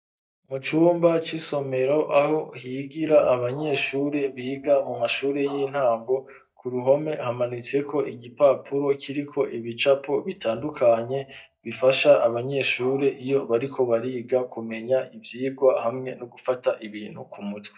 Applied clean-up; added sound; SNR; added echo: neural mask model DeepFilterNet 3.